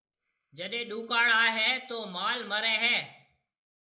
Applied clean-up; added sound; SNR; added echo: neural mask model Resemble Enhance denoiser.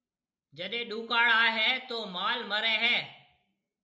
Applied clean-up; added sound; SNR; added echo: none; none; none; none.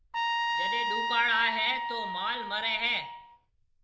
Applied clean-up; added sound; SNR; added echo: neural diffusion model UNIVERSE++.